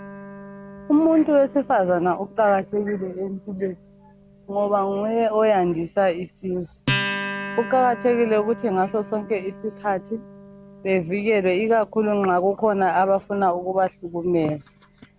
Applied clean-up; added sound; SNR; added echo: none; Acoustic guitar; 14 dB; none.